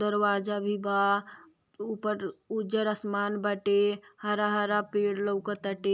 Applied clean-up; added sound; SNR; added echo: none; none; none; none.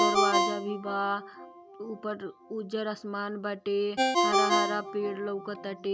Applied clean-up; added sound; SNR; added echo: none; Ringtone; -2 dB; none.